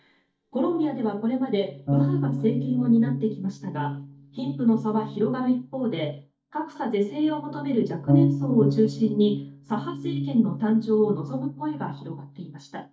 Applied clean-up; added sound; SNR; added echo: neural mask model DeepFilterNet 3.